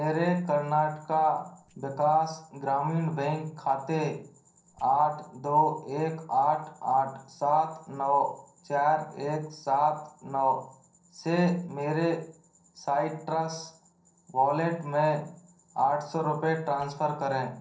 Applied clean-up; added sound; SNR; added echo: neural separator model SepFormer DNS4.